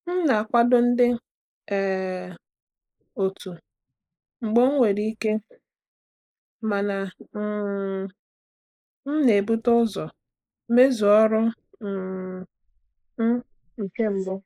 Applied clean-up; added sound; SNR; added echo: neural mask model Resemble Enhance denoiser.